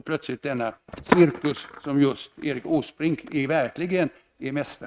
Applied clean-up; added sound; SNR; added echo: neural mask model RNNoise.